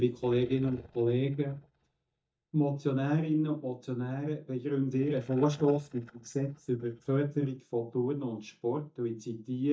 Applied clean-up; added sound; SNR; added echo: neural mask model DeepFilterNet 3.